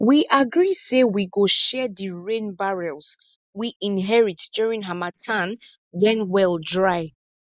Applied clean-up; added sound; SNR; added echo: neural mask model Resemble Enhance denoiser.